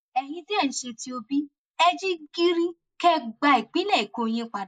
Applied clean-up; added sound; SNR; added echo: neural mask model Resemble Enhance denoiser.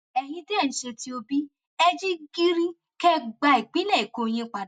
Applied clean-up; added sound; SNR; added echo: none; none; none; none.